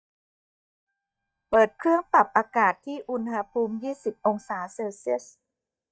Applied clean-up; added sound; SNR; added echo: neural mask model DeepFilterNet 3.